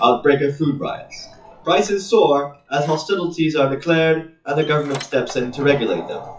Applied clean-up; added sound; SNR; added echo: classical method WPE with log-MMSE.